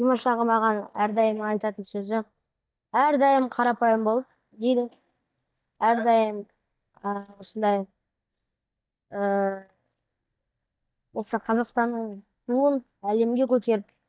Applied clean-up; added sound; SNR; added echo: neural mask model DeepFilterNet 3.